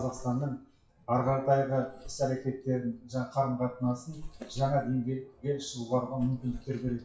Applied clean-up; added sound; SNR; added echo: classical method WPE with log-MMSE.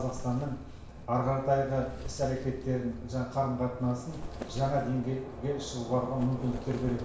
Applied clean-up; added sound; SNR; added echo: none; Wind; 13 dB; reverberation time 0.7 s.